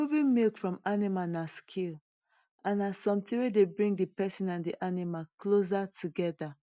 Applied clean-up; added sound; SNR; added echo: none; none; none; none.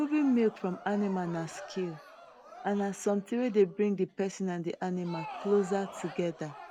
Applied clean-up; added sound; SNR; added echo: none; Crowd; 16 dB; none.